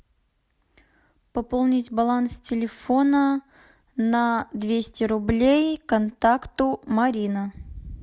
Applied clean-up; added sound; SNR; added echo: none; none; none; none.